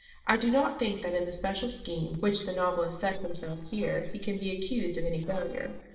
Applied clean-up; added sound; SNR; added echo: neural separator model SepFormer DNS4.